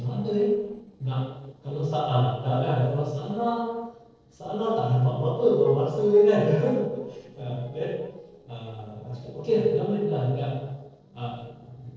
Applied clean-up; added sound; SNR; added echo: neural separator model SepFormer DNS4.